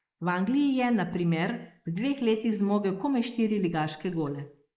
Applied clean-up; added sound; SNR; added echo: neural mask model Resemble Enhance denoiser.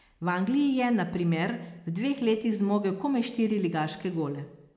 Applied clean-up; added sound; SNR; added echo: none; none; none; none.